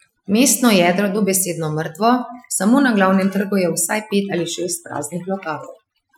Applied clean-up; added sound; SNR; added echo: classical method Wiener filter.